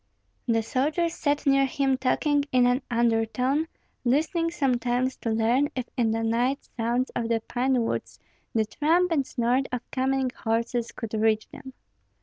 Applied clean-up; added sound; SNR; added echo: none; none; none; none.